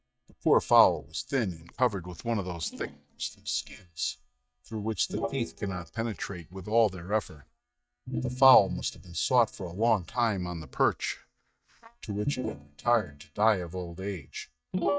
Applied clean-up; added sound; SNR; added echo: neural mask model DeepFilterNet 3.